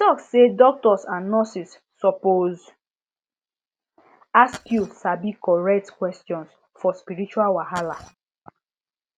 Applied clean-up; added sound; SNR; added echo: none; Glass; 17 dB; none.